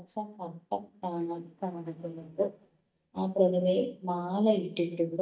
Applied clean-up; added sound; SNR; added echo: neural mask model DeepFilterNet 3.